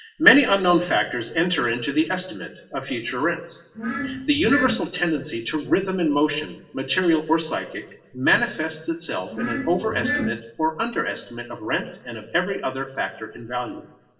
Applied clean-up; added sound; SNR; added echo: none; Glass; 4 dB; reverberation time 0.7 s.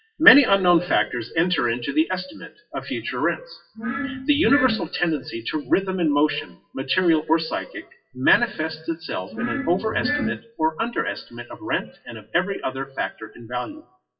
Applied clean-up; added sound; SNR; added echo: classical method WPE with log-MMSE.